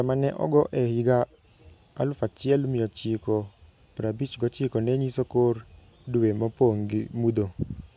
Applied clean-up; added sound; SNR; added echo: none; none; none; none.